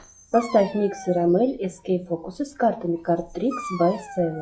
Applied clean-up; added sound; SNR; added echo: classical method log-MMSE.